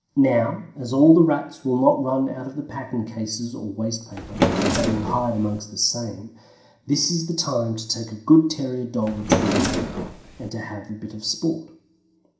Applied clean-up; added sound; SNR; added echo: none; Drawer open or close; 1 dB; reverberation time 0.5 s.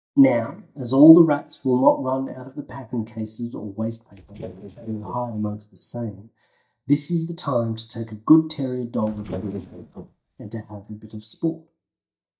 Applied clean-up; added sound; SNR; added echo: neural mask model DeepFilterNet 3.